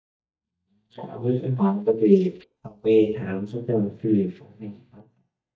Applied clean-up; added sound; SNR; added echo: neural mask model DeepFilterNet 3.